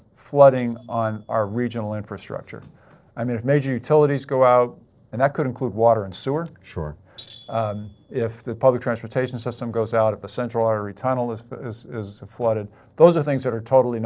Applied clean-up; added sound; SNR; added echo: neural separator model SepFormer DNS4.